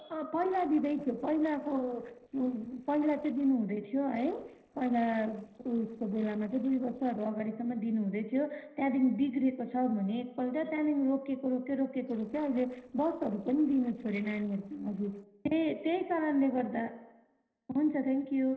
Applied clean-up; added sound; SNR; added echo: neural separator model SepFormer DNS4.